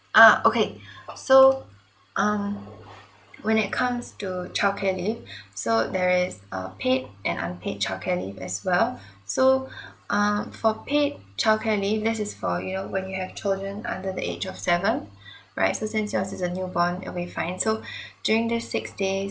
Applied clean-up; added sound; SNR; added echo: none; none; none; none.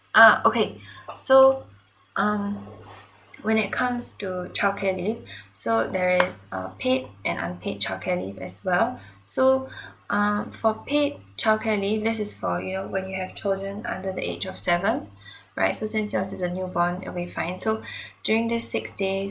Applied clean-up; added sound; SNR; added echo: none; Clapping; 9 dB; none.